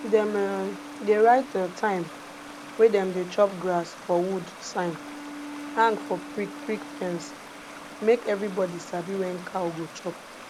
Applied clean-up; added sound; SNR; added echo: none; Bowed string instrument + Stream; 13 dB; none.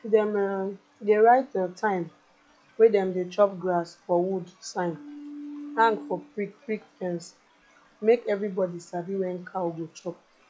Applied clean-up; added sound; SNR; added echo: classical method log-MMSE.